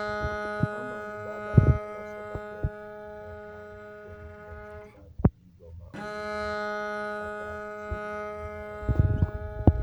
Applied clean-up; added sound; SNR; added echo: none; Bowed string instrument; 6 dB; none.